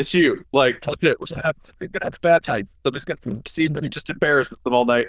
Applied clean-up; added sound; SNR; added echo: neural diffusion model UNIVERSE++.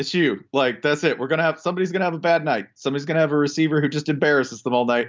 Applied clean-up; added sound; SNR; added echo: none; none; none; none.